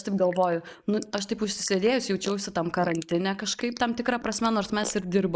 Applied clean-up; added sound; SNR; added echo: neural mask model Resemble Enhance denoiser.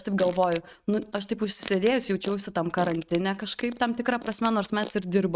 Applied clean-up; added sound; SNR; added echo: neural mask model RNNoise.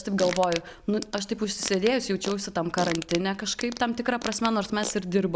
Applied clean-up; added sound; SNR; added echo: none; Fart; 12 dB; none.